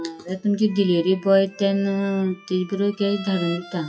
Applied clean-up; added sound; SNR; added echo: classical method WPE with log-MMSE.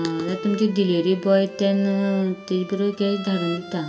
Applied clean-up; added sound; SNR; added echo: none; Bowed string instrument; 15 dB; reverberation time 1.6 s.